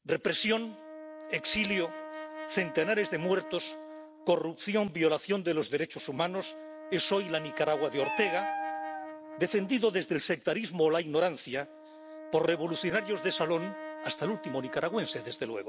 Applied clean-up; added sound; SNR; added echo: none; Meow + Brass instrument; 11 dB; none.